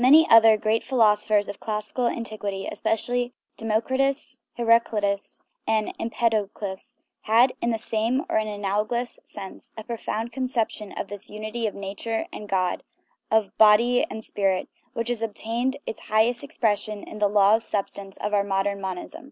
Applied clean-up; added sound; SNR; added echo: none; none; none; none.